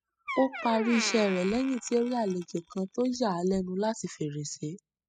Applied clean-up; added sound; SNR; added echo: classical method spectral subtraction.